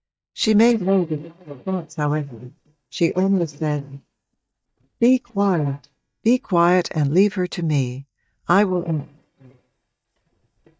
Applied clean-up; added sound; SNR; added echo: neural mask model DeepFilterNet 3.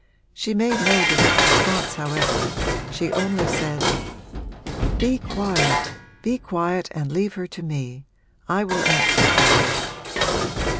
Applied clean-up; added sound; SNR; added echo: none; Dishes, pots, and pans; -3 dB; none.